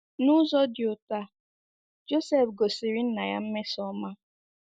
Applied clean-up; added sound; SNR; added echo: none; none; none; none.